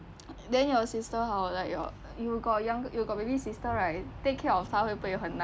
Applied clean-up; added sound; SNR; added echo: none; none; none; none.